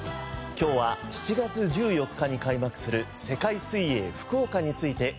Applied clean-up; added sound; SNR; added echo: none; none; none; none.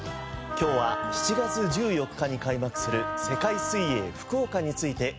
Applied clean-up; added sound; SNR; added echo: none; Wind instrument, woodwind instrument; 5 dB; none.